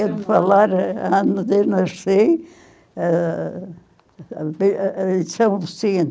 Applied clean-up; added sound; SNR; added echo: none; none; none; none.